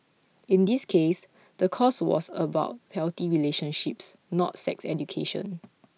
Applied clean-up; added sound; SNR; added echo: none; none; none; none.